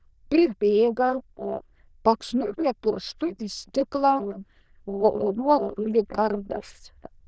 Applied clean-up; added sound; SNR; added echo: neural diffusion model UNIVERSE++.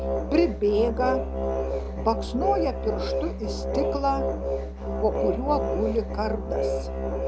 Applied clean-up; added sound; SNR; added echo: none; Musical instrument; 0 dB; none.